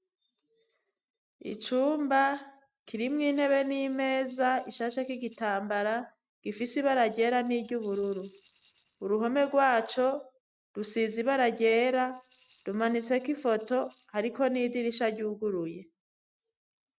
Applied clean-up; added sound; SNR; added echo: neural mask model RNNoise.